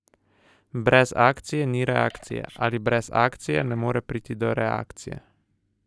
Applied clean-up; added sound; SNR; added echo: neural mask model DeepFilterNet 3.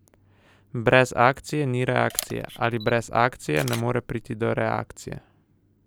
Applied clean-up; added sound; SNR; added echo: none; Camera; 14 dB; none.